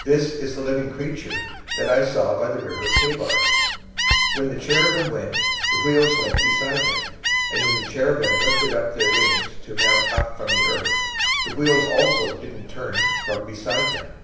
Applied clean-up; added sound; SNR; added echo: none; Gull, seagull; -2 dB; reverberation time 0.9 s.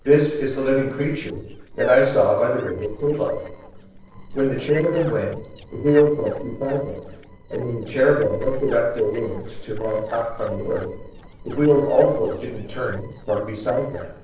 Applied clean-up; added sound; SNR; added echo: neural separator model SepFormer DNS4.